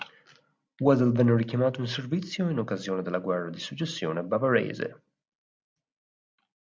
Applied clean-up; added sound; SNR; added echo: none; none; none; none.